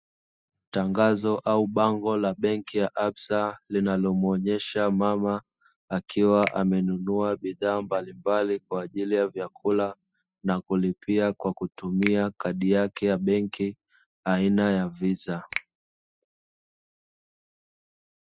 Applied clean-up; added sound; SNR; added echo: classical method spectral subtraction.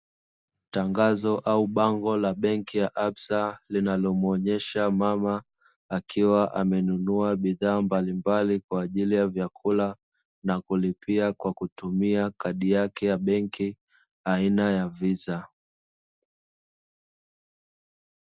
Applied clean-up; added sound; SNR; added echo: none; none; none; none.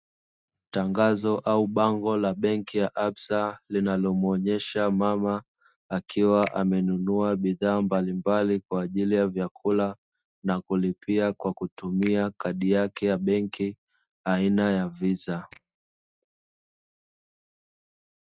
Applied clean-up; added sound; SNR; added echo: neural mask model RNNoise.